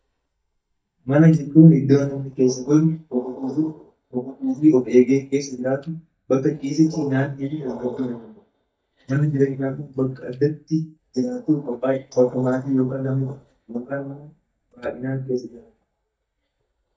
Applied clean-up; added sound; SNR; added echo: neural mask model DeepFilterNet 3.